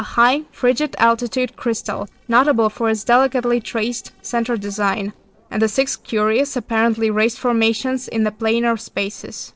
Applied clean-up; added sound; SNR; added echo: neural separator model SepFormer DNS4.